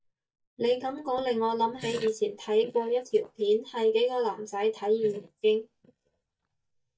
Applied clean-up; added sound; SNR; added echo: neural mask model DeepFilterNet 3.